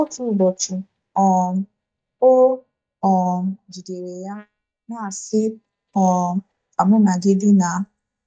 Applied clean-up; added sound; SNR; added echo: neural mask model DeepFilterNet 3.